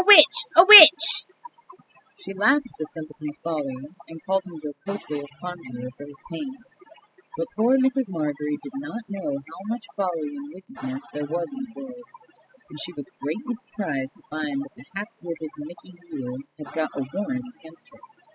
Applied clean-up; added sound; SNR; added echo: classical method spectral subtraction.